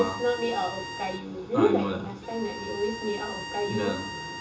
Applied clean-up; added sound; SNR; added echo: none; Bowed string instrument; 10 dB; reverberation time 0.2 s.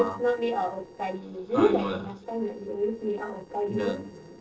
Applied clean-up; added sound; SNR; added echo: neural separator model SepFormer DNS4.